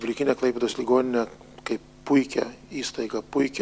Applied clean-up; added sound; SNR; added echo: none; none; none; none.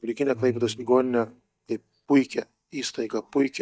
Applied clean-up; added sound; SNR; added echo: neural mask model DeepFilterNet 3.